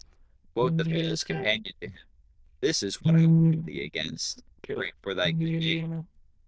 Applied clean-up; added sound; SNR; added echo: neural diffusion model UNIVERSE++.